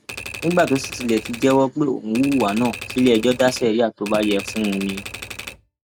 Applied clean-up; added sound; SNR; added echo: none; Typewriter; 13 dB; none.